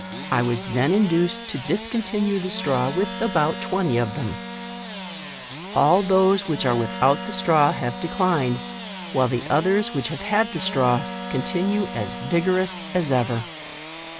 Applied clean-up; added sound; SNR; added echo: none; Engine starting / Sawing + Wind instrument, woodwind instrument; 9 dB; none.